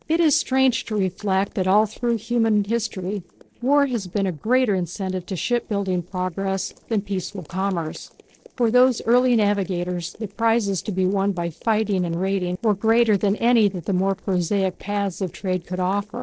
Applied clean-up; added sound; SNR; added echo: neural separator model SepFormer DNS4.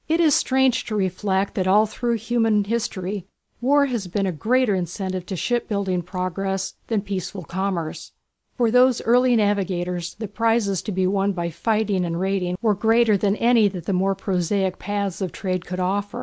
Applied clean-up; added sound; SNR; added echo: none; none; none; none.